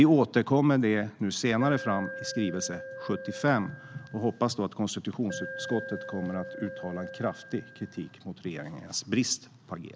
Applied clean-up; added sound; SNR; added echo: none; Alarm; 13 dB; none.